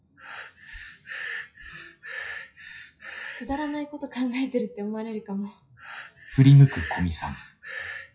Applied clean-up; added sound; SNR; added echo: classical method WPE with log-MMSE.